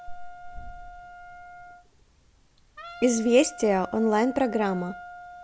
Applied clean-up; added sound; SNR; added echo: none; Wind instrument, woodwind instrument; 16 dB; none.